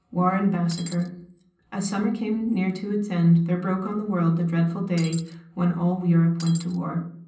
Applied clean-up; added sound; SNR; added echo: none; Shatter; 17 dB; reverberation time 0.6 s.